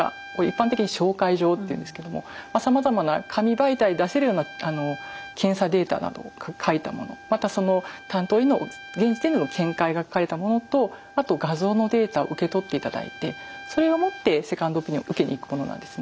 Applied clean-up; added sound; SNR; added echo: none; Trumpet; 19 dB; none.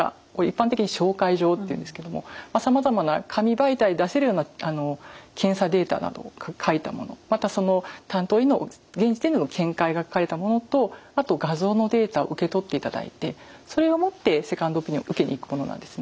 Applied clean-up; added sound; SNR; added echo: none; none; none; none.